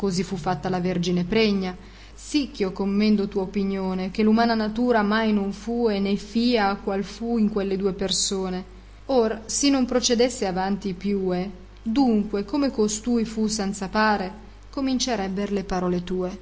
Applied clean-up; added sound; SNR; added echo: none; none; none; none.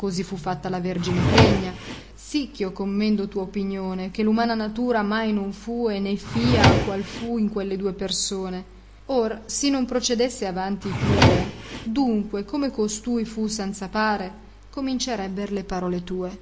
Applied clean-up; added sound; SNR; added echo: none; Drawer open or close; -3 dB; none.